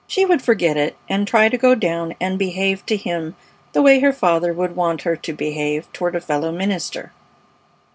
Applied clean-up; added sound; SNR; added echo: none; none; none; none.